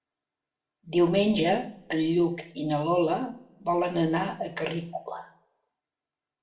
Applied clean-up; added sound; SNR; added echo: none; none; none; reverberation time 0.4 s.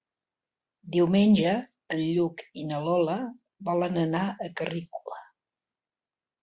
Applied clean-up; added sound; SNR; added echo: none; none; none; none.